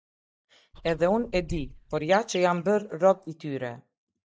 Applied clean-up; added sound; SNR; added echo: neural mask model DeepFilterNet 3.